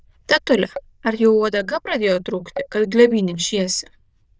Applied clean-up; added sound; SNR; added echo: neural diffusion model UNIVERSE++.